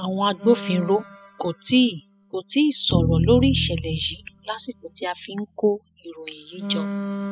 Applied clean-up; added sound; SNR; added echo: classical method spectral subtraction.